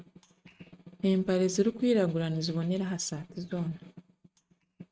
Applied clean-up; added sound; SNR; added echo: neural mask model RNNoise.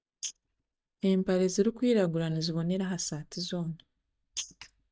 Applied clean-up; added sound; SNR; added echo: neural mask model DeepFilterNet 3.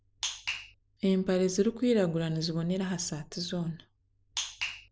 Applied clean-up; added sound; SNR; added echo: none; none; none; none.